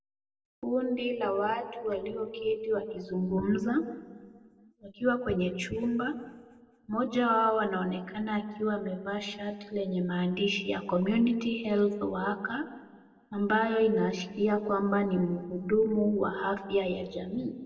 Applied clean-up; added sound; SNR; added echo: none; none; none; reverberation time 1.0 s.